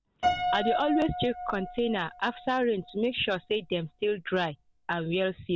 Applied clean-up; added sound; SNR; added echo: none; Piano; 6 dB; none.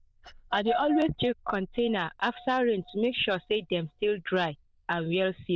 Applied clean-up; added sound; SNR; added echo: neural diffusion model UNIVERSE++.